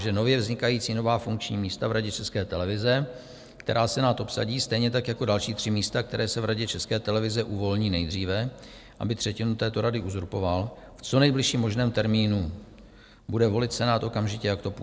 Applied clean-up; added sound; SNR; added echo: none; none; none; none.